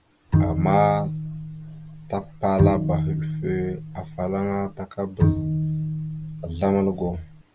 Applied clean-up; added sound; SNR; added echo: none; Bowed string instrument; 0 dB; none.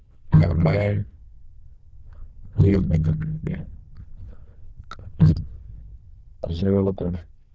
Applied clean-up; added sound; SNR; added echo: neural diffusion model UNIVERSE++.